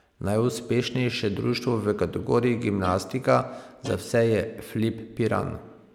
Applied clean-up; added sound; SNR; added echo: none; Guitar; 15 dB; none.